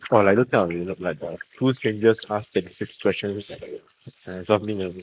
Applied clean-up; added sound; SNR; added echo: neural mask model Resemble Enhance denoiser.